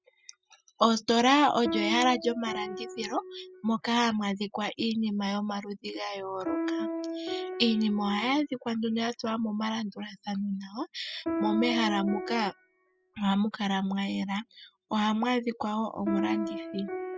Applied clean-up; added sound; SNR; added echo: classical method spectral subtraction.